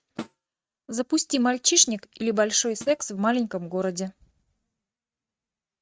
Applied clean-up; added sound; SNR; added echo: neural mask model RNNoise.